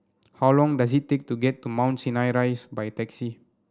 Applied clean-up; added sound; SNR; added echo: none; none; none; none.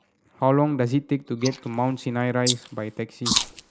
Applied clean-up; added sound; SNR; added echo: neural mask model Resemble Enhance denoiser.